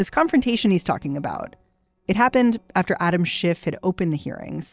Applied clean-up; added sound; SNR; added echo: neural separator model SepFormer DNS4.